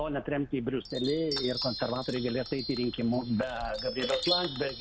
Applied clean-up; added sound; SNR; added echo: none; Chime; 7 dB; none.